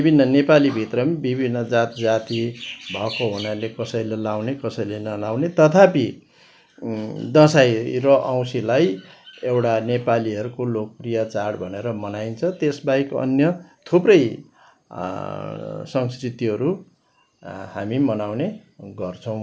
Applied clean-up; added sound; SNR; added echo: none; none; none; none.